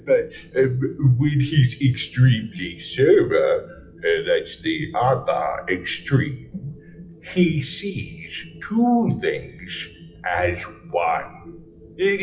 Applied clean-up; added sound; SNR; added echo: classical method WPE with log-MMSE.